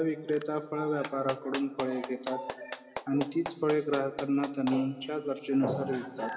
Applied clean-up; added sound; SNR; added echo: none; Clapping; 13 dB; reverberation time 2.5 s.